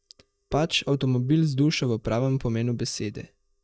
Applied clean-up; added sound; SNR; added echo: neural mask model DeepFilterNet 3.